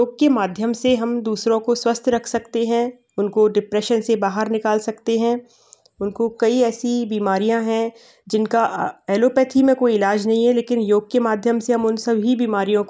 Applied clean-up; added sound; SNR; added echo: none; none; none; none.